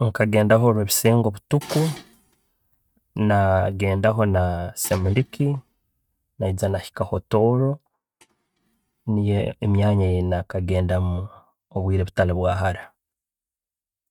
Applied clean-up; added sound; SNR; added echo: neural mask model RNNoise.